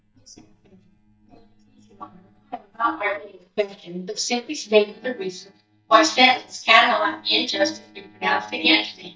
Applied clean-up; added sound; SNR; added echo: neural mask model DeepFilterNet 3.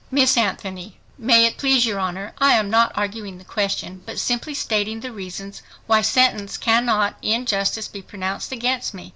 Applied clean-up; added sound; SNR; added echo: none; none; none; none.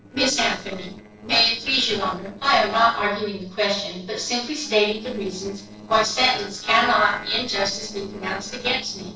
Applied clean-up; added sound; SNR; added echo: neural separator model SepFormer DNS4.